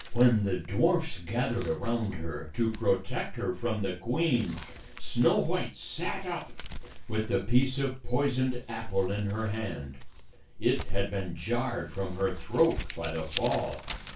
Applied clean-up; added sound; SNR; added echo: none; Crumpling, crinkling; 11 dB; reverberation time 0.2 s.